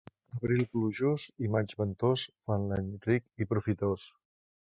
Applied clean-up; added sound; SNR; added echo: neural mask model RNNoise.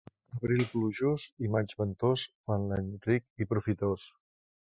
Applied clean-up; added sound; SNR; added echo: classical method Wiener filter.